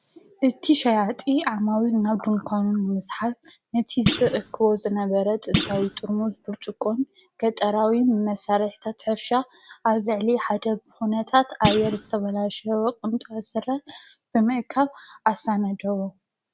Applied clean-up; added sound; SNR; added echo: none; Thump, thud; 5 dB; none.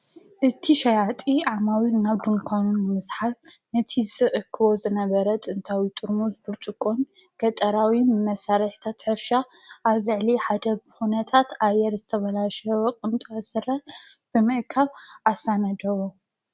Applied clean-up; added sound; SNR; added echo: none; none; none; none.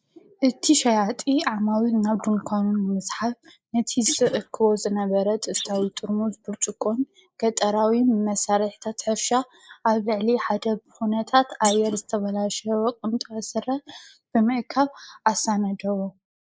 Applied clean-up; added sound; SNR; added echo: neural mask model Resemble Enhance denoiser.